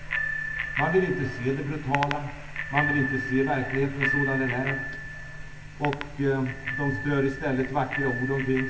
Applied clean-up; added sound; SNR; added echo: none; Bicycle bell; 5 dB; reverberation time 0.1 s.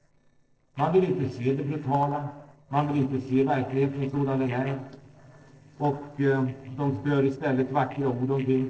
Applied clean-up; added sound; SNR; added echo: neural separator model SepFormer DNS4.